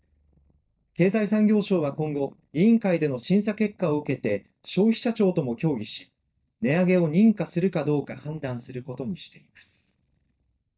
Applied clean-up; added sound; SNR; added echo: neural mask model DeepFilterNet 3.